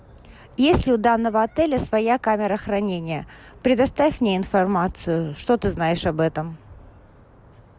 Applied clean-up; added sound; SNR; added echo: none; none; none; none.